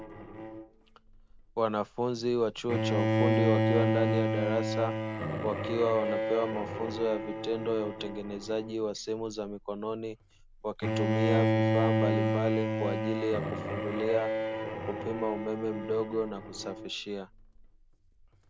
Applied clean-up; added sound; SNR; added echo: none; Bowed string instrument; -2 dB; none.